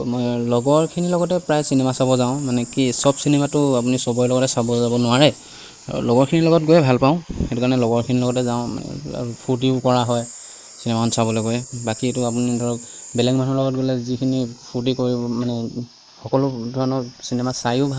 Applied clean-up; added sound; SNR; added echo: neural mask model Resemble Enhance denoiser.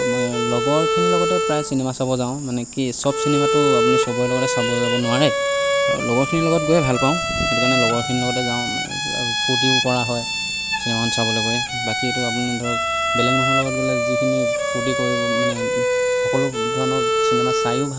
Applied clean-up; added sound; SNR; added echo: none; Bowed string instrument; -2 dB; none.